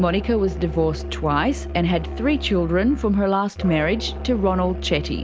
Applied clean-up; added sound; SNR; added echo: none; Musical instrument; 8 dB; none.